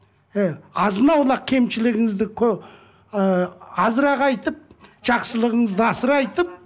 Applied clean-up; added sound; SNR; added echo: none; none; none; none.